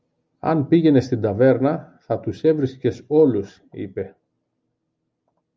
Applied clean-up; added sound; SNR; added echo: none; none; none; none.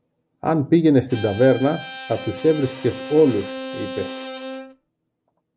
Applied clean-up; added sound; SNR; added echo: none; Bowed string instrument; 12 dB; none.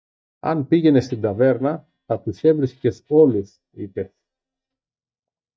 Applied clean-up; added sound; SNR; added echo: neural mask model DeepFilterNet 3.